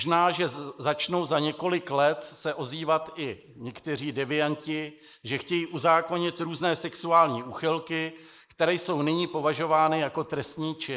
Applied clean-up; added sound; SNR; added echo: neural mask model Resemble Enhance denoiser.